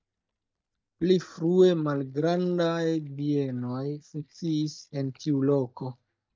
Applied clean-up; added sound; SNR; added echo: neural mask model DeepFilterNet 3.